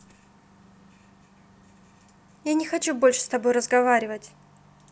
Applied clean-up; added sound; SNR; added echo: none; none; none; none.